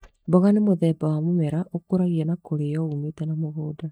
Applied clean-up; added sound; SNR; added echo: neural mask model DeepFilterNet 3.